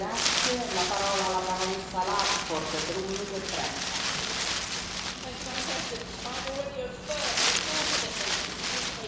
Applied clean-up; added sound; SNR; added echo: none; Wind; -3 dB; reverberation time 1.0 s.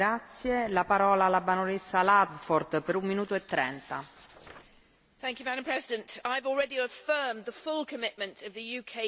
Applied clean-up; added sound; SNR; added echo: none; none; none; none.